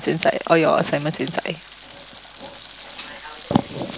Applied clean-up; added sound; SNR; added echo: none; Frying (food); 19 dB; none.